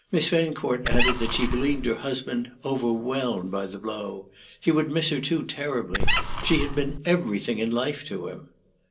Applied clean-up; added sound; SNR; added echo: none; Squeak; -4 dB; reverberation time 0.2 s.